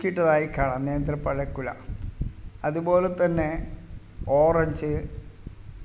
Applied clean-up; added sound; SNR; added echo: none; none; none; none.